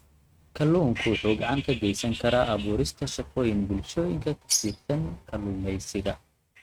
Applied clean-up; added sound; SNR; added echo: neural mask model RNNoise.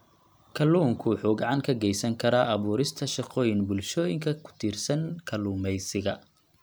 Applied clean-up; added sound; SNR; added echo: none; none; none; none.